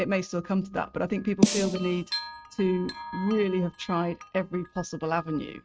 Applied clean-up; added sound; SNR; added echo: neural mask model RNNoise.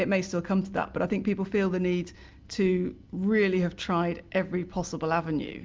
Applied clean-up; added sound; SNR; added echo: none; none; none; none.